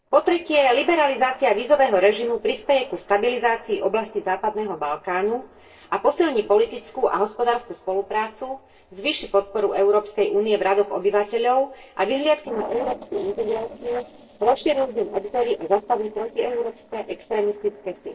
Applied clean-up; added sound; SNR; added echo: neural separator model SepFormer DNS4.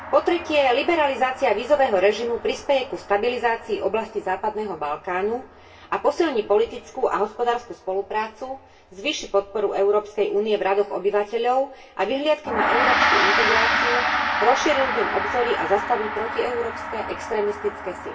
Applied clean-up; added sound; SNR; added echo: none; Gong; 5 dB; reverberation time 0.2 s.